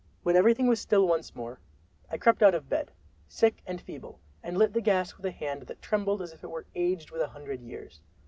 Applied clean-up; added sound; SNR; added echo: none; none; none; none.